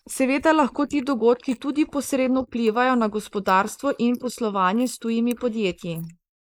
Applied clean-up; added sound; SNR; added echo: neural mask model Resemble Enhance denoiser.